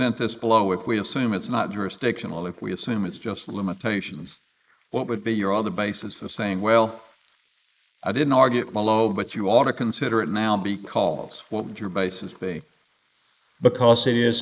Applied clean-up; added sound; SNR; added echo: neural mask model Resemble Enhance denoiser.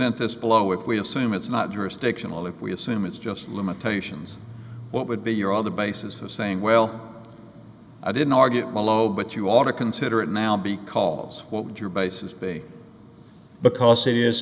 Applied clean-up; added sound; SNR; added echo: none; none; none; none.